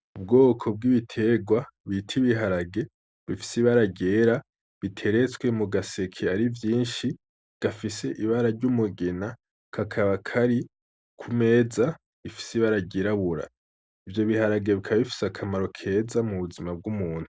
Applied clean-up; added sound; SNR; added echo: none; none; none; none.